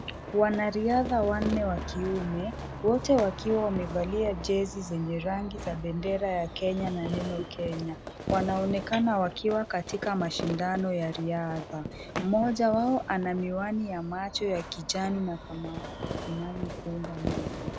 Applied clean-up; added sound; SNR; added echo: none; Fireworks + Aircraft; 9 dB; none.